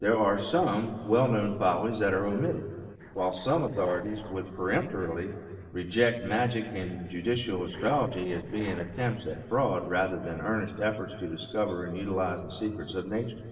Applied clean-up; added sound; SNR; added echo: neural separator model SepFormer DNS4.